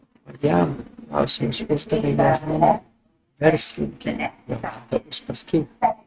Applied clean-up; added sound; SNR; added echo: neural mask model RNNoise.